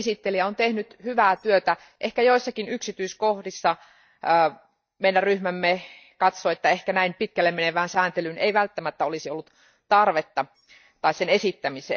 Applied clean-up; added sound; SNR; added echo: neural mask model DeepFilterNet 3.